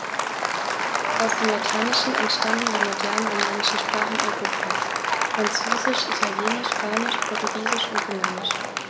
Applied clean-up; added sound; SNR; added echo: none; Applause; -4 dB; none.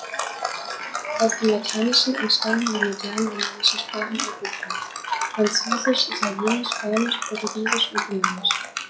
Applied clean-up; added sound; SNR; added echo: classical method log-MMSE.